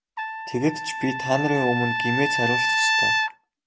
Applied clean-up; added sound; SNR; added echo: none; Trumpet; -1 dB; none.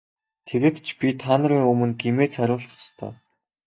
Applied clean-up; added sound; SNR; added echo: neural mask model DeepFilterNet 3.